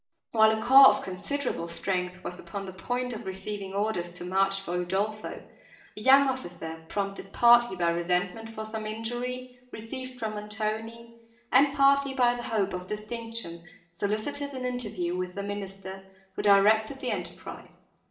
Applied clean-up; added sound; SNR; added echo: none; none; none; reverberation time 0.6 s.